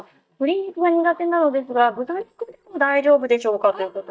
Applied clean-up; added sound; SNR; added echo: neural mask model DeepFilterNet 3.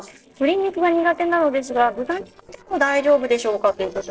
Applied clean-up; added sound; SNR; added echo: neural separator model SepFormer DNS4.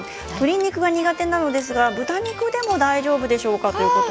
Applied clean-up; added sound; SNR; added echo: none; none; none; none.